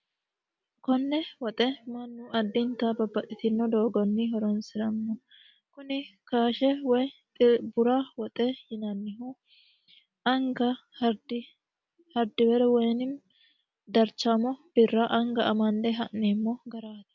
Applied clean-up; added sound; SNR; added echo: none; none; none; none.